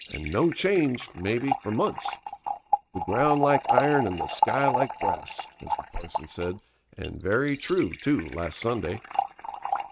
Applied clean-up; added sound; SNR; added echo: neural mask model RNNoise.